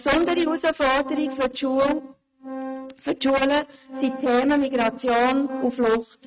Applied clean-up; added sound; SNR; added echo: neural mask model RNNoise.